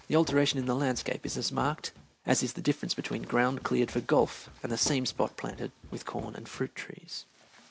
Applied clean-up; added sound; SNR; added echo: none; Run; 19 dB; none.